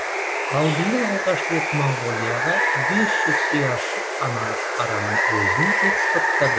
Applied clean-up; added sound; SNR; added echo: none; Water; -3 dB; none.